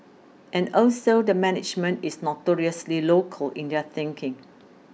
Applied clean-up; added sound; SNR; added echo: none; none; none; none.